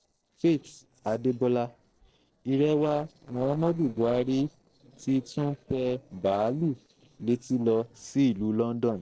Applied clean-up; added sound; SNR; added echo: neural separator model SepFormer DNS4.